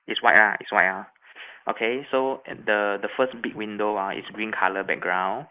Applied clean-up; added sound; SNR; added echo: neural mask model Resemble Enhance denoiser.